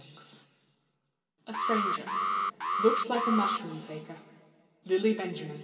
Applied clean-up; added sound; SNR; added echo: none; Alarm; -1 dB; reverberation time 2.4 s.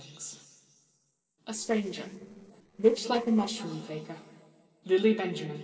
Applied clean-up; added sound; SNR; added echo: neural separator model SepFormer DNS4.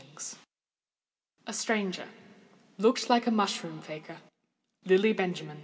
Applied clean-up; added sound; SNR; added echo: none; none; none; none.